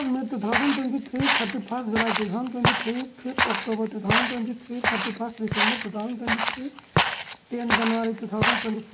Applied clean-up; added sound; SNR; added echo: none; Walk, footsteps; -2 dB; none.